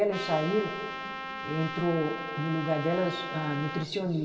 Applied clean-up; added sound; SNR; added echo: none; Trumpet; 7 dB; reverberation time 2.4 s.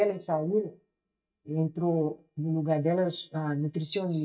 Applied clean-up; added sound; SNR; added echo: neural mask model DeepFilterNet 3.